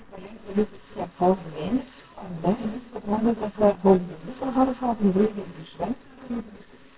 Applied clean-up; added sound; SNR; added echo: neural separator model SepFormer WHAMR!.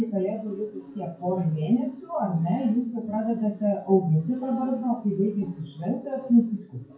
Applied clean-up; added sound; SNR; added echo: classical method WPE with log-MMSE.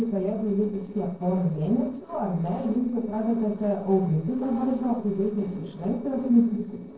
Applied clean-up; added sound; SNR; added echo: neural separator model SepFormer DNS4.